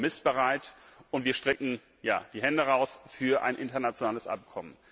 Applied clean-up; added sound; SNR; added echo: none; none; none; none.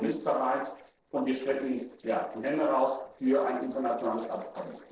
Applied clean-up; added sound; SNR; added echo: neural separator model SepFormer DNS4.